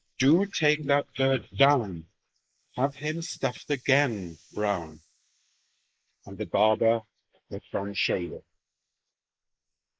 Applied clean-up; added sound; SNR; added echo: neural mask model Resemble Enhance denoiser.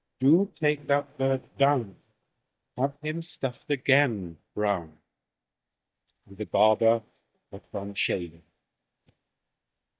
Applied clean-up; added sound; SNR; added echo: neural mask model DeepFilterNet 3.